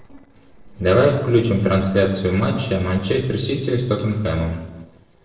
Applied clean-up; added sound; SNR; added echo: neural separator model SepFormer DNS4.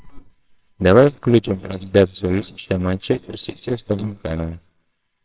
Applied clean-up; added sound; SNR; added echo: neural separator model SepFormer WHAMR!.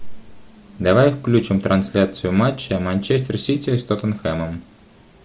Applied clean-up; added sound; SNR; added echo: none; none; none; none.